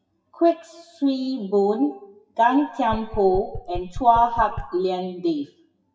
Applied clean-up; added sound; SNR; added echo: classical method WPE with log-MMSE.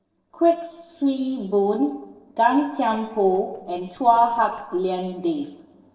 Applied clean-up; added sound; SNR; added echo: neural separator model SepFormer DNS4.